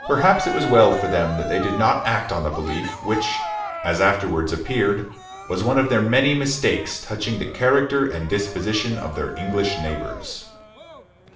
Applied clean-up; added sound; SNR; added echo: none; Cheering; 11 dB; reverberation time 0.5 s.